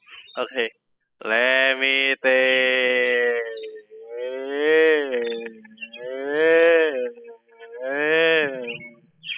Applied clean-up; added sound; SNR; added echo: classical method spectral subtraction.